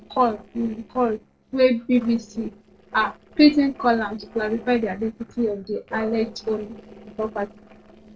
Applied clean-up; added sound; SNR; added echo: neural separator model SepFormer DNS4.